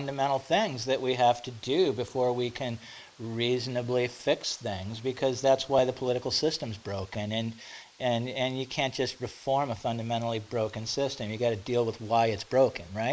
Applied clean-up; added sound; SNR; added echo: neural mask model Resemble Enhance denoiser.